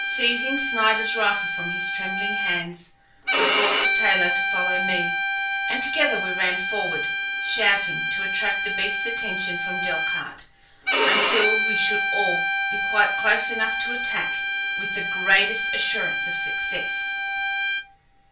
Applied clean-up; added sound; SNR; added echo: none; Bowed string instrument; -3 dB; reverberation time 0.3 s.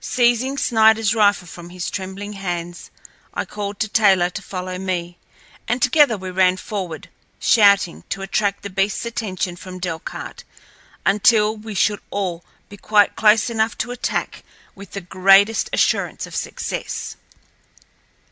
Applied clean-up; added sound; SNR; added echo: none; none; none; none.